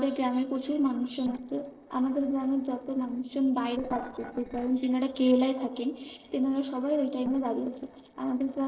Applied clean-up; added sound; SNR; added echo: neural separator model SepFormer DNS4.